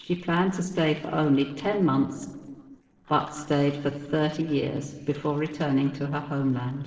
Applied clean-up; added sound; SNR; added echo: neural separator model SepFormer DNS4.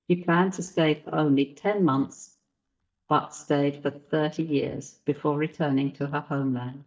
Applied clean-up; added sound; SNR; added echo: neural mask model DeepFilterNet 3.